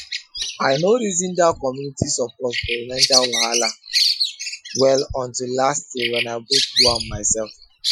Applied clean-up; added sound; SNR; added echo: classical method Wiener filter.